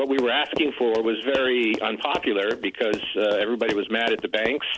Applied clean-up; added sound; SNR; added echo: none; Run; 12 dB; none.